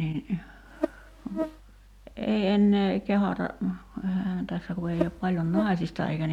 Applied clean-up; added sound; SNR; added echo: none; Buzz; 6 dB; none.